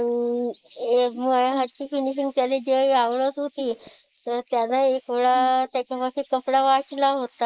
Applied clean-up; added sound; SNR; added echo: neural mask model Resemble Enhance denoiser.